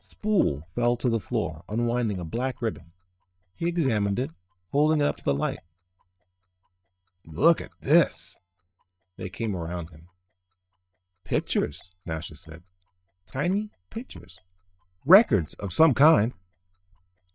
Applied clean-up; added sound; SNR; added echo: neural mask model DeepFilterNet 3.